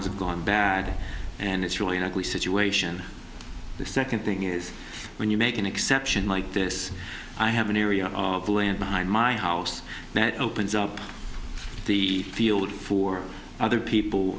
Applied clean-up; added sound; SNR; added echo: none; Thunder; 18 dB; none.